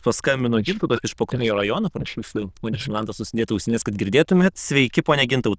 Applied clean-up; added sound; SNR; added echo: neural diffusion model UNIVERSE++.